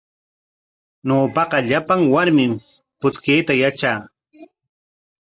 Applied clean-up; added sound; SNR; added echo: none; none; none; none.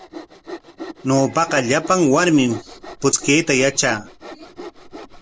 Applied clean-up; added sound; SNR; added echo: none; Sawing; 16 dB; none.